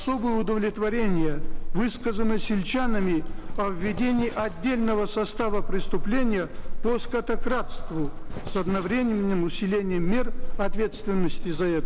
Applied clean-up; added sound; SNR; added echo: none; Livestock, farm animals, working animals; -1 dB; none.